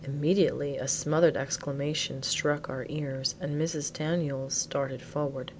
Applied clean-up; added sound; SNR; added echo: none; none; none; none.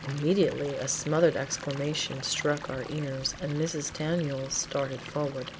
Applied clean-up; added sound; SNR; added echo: none; Stream; 15 dB; none.